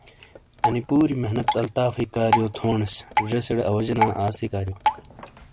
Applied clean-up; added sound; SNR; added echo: none; Drip; 4 dB; none.